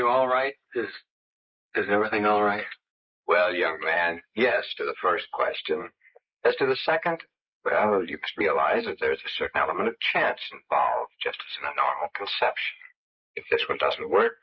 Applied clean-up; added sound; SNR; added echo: neural mask model Resemble Enhance denoiser.